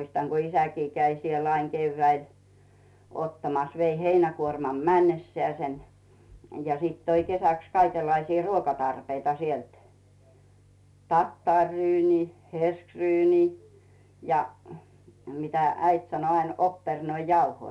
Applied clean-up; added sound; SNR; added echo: none; none; none; none.